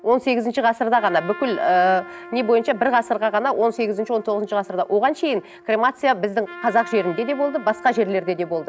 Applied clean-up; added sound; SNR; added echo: none; Trumpet; 19 dB; none.